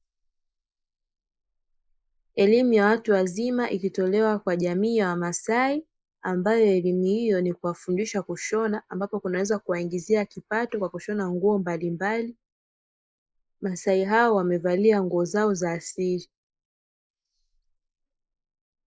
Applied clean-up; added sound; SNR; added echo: neural mask model Resemble Enhance denoiser.